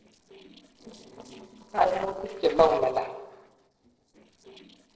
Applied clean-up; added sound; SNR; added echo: neural separator model SepFormer DNS4.